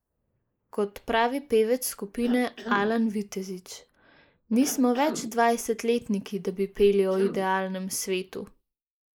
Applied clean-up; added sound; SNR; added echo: neural mask model Resemble Enhance denoiser.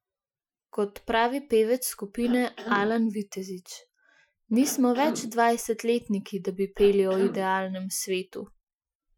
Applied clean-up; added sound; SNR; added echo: classical method Wiener filter.